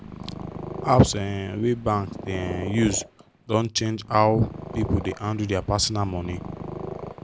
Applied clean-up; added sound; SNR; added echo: none; Purr; 12 dB; none.